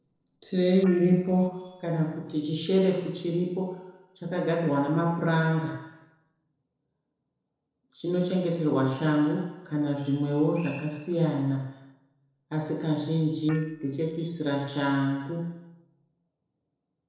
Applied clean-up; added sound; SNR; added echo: neural separator model SepFormer DNS4.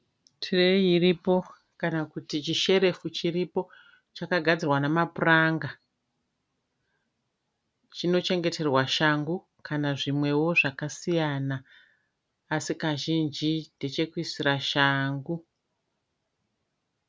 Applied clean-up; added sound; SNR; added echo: none; none; none; none.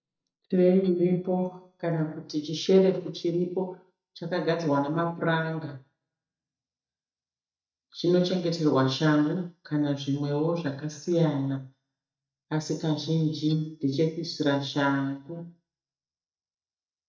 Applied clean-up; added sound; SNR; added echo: neural mask model DeepFilterNet 3.